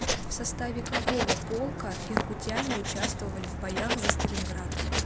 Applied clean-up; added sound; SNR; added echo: none; Writing; -4 dB; none.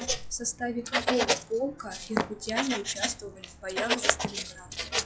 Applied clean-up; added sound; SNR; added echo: classical method log-MMSE.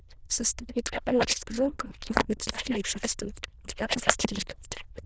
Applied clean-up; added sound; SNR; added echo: neural diffusion model UNIVERSE++.